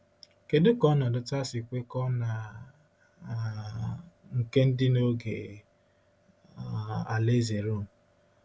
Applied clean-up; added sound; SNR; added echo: none; none; none; none.